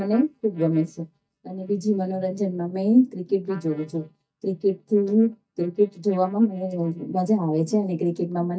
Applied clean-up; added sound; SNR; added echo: neural mask model DeepFilterNet 3.